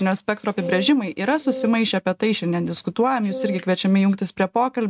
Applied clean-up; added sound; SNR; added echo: neural mask model RNNoise.